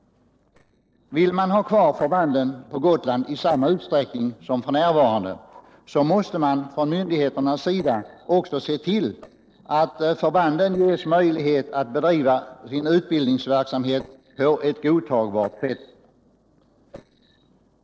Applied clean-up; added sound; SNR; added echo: neural separator model SepFormer DNS4.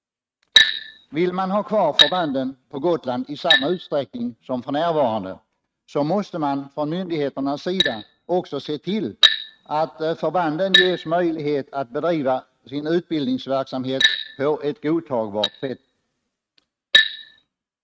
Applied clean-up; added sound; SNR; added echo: neural mask model RNNoise.